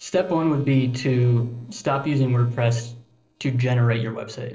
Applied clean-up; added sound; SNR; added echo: neural separator model SepFormer DNS4.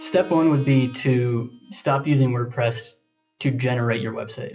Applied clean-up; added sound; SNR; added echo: classical method WPE with log-MMSE.